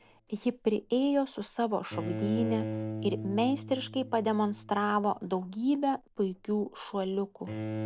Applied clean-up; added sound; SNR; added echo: none; Bowed string instrument; 9 dB; none.